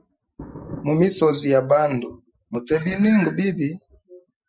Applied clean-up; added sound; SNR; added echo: classical method Wiener filter.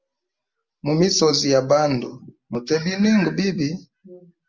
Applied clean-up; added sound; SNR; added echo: none; none; none; none.